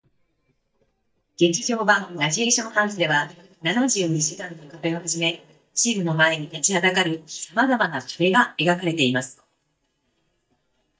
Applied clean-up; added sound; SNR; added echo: neural mask model DeepFilterNet 3.